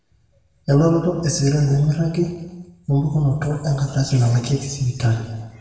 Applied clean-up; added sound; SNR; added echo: none; none; none; reverberation time 1.2 s.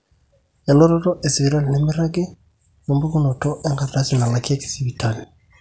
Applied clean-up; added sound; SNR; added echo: none; none; none; none.